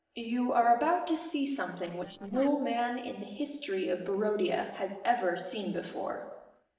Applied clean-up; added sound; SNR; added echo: neural separator model SepFormer DNS4.